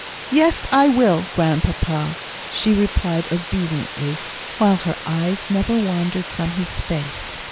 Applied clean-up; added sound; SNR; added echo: none; Water; 12 dB; none.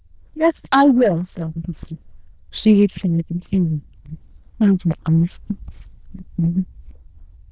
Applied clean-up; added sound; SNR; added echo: neural diffusion model UNIVERSE++.